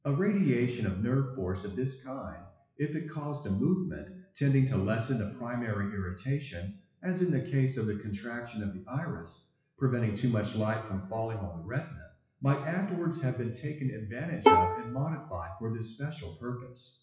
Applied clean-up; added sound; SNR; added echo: classical method WPE with log-MMSE.